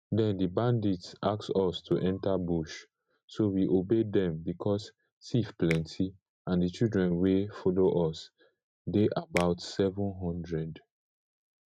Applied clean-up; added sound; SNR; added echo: neural mask model RNNoise.